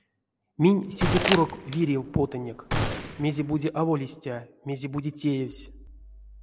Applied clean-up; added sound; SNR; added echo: none; Gunshot, gunfire + Crumpling, crinkling; 4 dB; none.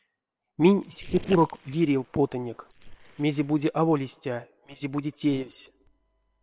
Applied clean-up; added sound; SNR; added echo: neural separator model SepFormer WHAM!.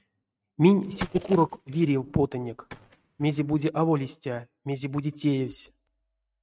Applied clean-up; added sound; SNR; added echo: neural mask model RNNoise.